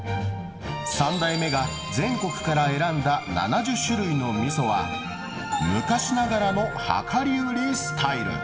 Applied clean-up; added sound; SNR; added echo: none; Bird; 15 dB; reverberation time 1.1 s.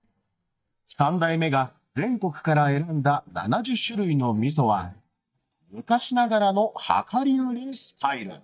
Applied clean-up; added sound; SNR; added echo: neural mask model DeepFilterNet 3.